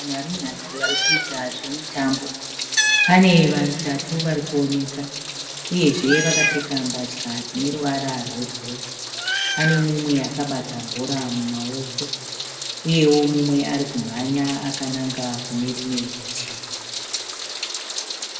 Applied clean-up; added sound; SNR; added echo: none; Meow; 4 dB; reverberation time 1.9 s.